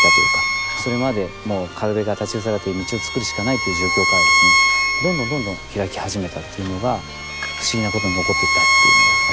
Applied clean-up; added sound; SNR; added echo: none; Bowed string instrument; -4 dB; none.